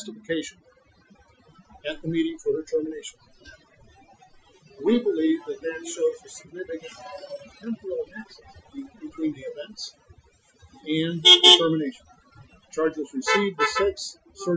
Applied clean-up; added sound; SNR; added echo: classical method Wiener filter.